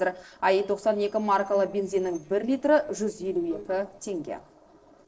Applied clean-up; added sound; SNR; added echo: neural separator model SepFormer DNS4.